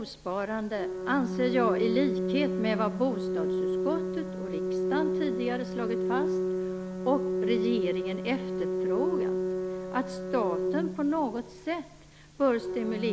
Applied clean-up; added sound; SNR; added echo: none; Organ; 0 dB; none.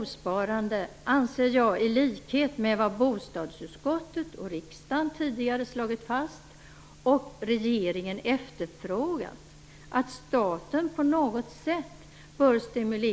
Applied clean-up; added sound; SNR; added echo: none; none; none; none.